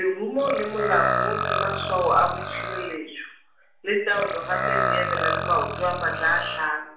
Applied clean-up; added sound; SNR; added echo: none; Burping, eructation; 2 dB; reverberation time 0.5 s.